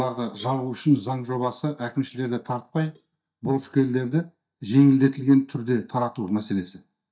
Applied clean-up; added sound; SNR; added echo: neural mask model DeepFilterNet 3.